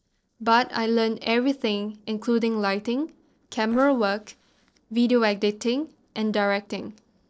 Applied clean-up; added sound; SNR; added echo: neural separator model SepFormer DNS4.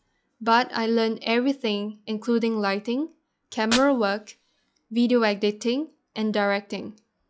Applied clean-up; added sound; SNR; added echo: classical method log-MMSE.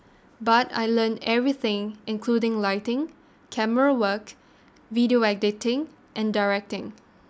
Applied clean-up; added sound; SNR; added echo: none; none; none; none.